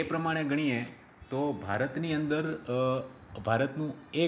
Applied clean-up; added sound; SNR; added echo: none; none; none; none.